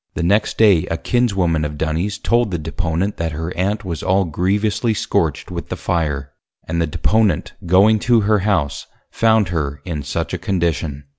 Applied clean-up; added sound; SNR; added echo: none; none; none; none.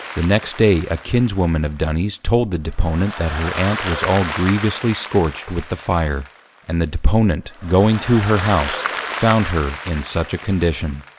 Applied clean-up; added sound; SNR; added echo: none; Applause; 11 dB; none.